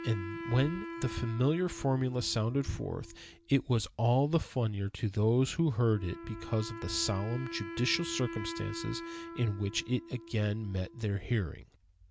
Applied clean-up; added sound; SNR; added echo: none; Wind instrument, woodwind instrument; 13 dB; none.